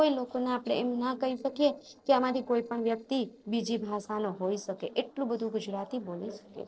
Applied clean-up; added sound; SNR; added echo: neural separator model SepFormer DNS4.